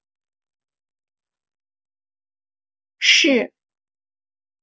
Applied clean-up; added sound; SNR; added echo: none; none; none; none.